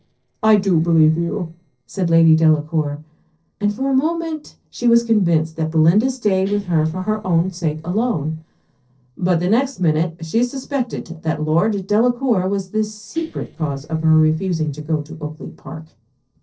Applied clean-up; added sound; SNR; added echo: neural separator model SepFormer DNS4.